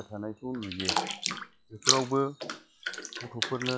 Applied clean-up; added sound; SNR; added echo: classical method log-MMSE.